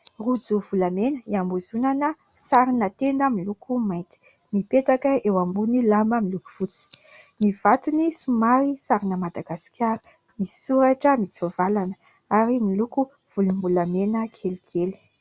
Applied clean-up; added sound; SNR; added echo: none; none; none; none.